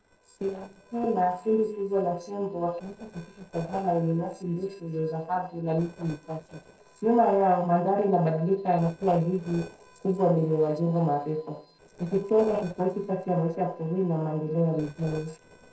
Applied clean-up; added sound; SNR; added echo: neural separator model SepFormer DNS4.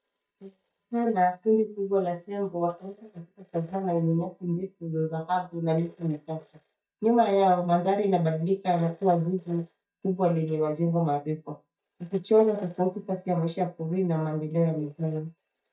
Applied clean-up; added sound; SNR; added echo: neural mask model DeepFilterNet 3.